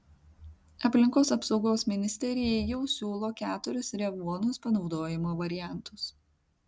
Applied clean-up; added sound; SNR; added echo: none; none; none; none.